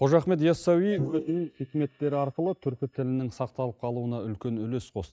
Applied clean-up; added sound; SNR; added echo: neural mask model DeepFilterNet 3.